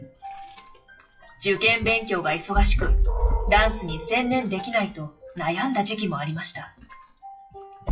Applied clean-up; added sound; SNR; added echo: classical method WPE with log-MMSE.